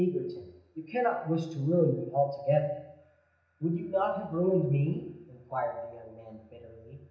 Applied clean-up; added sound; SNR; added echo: none; none; none; reverberation time 0.8 s.